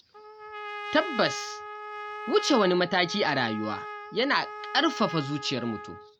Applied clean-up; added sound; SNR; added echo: none; Trumpet; 10 dB; none.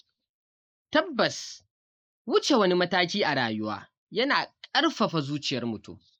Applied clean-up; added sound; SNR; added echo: neural mask model Resemble Enhance denoiser.